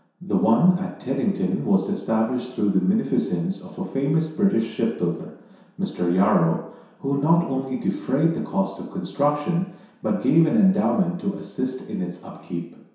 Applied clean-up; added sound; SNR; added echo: none; none; none; reverberation time 0.7 s.